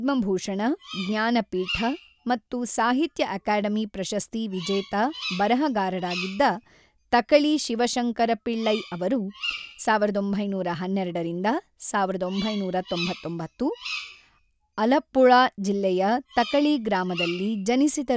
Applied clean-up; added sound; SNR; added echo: none; Bird vocalization, bird call, bird song; 15 dB; none.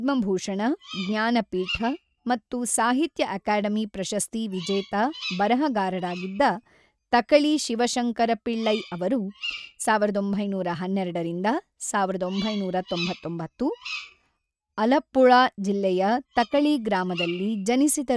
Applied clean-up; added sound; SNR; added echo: neural mask model RNNoise.